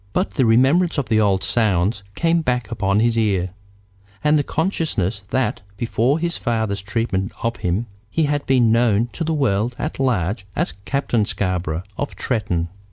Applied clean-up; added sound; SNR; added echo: none; none; none; none.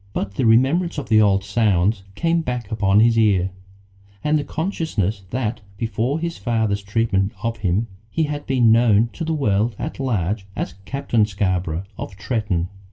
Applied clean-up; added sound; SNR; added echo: none; none; none; reverberation time 0.2 s.